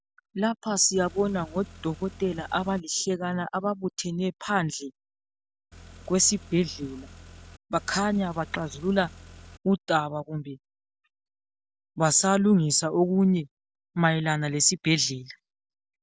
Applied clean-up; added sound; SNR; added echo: none; Car; 19 dB; none.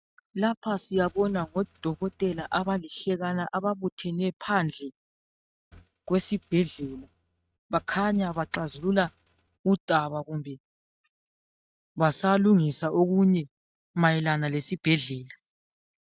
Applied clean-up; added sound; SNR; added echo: neural mask model RNNoise.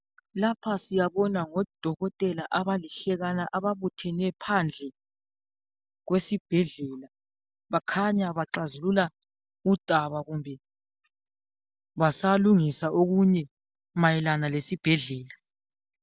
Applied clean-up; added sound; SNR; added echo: none; none; none; none.